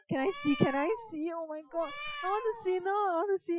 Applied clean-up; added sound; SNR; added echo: classical method Wiener filter.